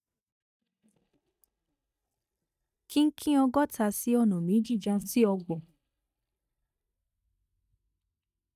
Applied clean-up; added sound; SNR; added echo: neural mask model DeepFilterNet 3.